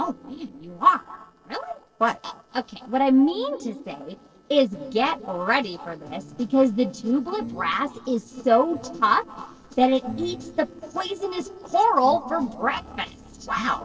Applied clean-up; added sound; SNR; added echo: neural separator model SepFormer DNS4.